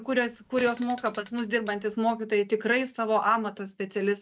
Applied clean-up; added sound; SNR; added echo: none; Fart; 18 dB; none.